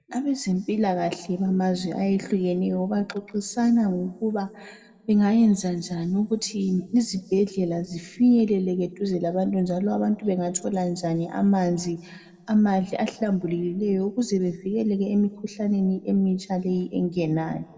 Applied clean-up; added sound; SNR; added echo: none; none; none; reverberation time 1.2 s.